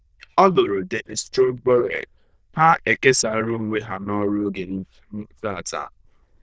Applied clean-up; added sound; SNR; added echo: neural diffusion model UNIVERSE++.